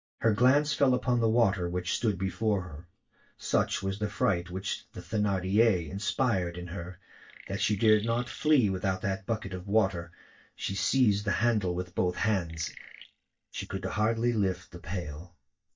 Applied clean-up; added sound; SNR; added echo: neural mask model DeepFilterNet 3.